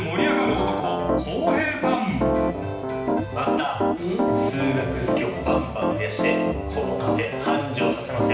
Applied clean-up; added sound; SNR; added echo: none; Piano; -1 dB; reverberation time 0.9 s.